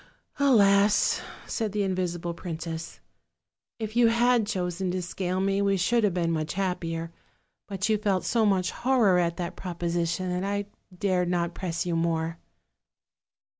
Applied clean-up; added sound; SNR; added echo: none; none; none; none.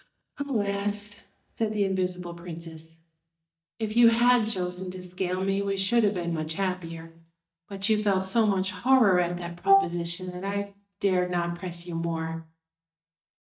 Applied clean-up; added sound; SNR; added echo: neural mask model DeepFilterNet 3.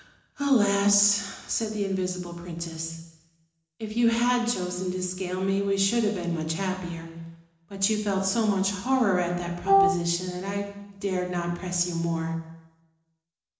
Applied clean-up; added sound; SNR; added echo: neural separator model SepFormer DNS4.